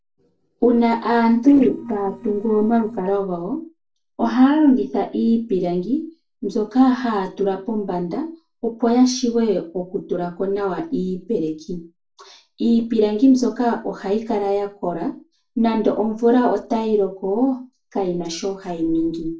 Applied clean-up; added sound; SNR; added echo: neural separator model SepFormer DNS4.